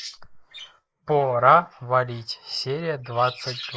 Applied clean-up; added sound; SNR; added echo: neural mask model Resemble Enhance denoiser.